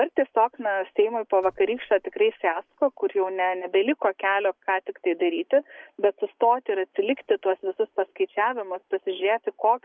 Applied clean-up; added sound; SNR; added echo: none; none; none; none.